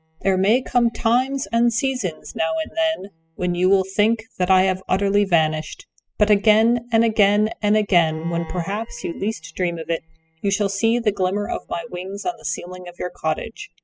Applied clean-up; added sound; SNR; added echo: classical method spectral subtraction.